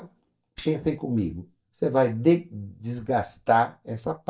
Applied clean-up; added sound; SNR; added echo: neural mask model DeepFilterNet 3.